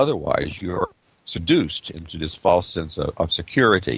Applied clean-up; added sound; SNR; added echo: none; none; none; none.